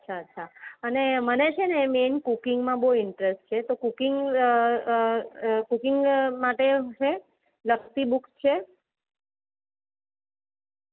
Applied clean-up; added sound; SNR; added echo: none; none; none; none.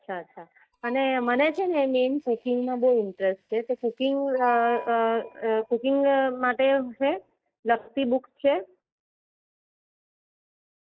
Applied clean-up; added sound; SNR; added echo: neural mask model DeepFilterNet 3.